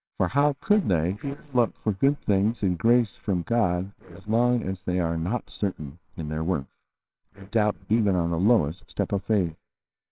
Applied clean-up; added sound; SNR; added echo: neural separator model SepFormer WHAMR!.